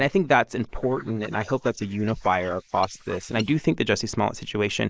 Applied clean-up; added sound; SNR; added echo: neural mask model Resemble Enhance denoiser.